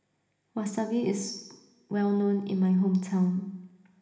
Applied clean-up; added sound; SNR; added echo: none; none; none; reverberation time 1.1 s.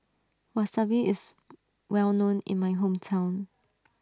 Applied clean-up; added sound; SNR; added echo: none; none; none; none.